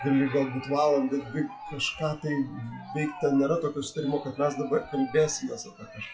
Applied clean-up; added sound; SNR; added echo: classical method WPE with log-MMSE.